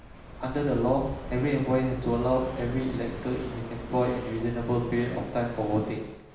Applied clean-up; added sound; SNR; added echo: none; Walk, footsteps / Waves, surf / Wind; 12 dB; reverberation time 0.9 s.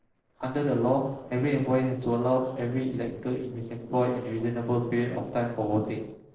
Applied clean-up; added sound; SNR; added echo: neural separator model SepFormer DNS4.